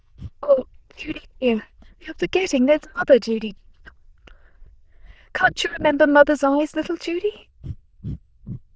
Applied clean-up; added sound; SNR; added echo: neural diffusion model UNIVERSE++.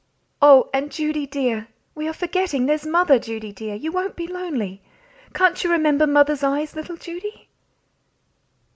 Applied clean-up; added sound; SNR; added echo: none; none; none; none.